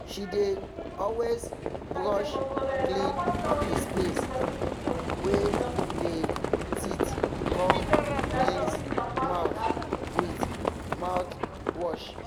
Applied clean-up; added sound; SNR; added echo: none; Livestock, farm animals, working animals; -5 dB; none.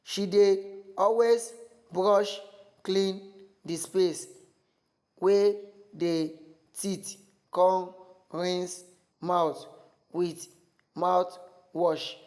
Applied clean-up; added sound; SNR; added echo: none; none; none; none.